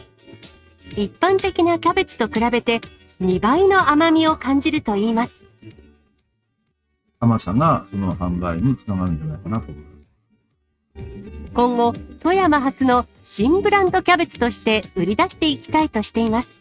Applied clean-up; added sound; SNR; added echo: neural mask model RNNoise.